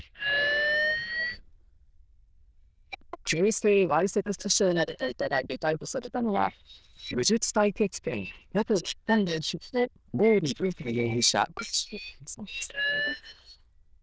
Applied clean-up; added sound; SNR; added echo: neural diffusion model UNIVERSE++.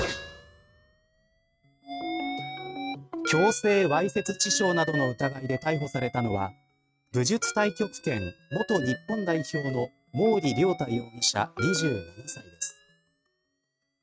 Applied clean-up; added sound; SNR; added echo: neural mask model RNNoise.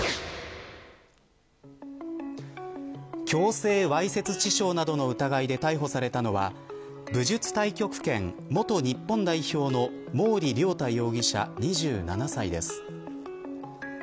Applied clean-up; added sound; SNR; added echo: none; none; none; none.